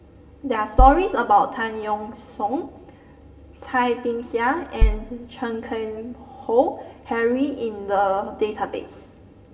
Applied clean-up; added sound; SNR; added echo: none; Bass drum; -3 dB; reverberation time 1.6 s.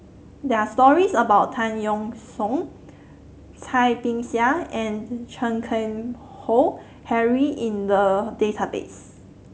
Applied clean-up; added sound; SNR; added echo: none; none; none; none.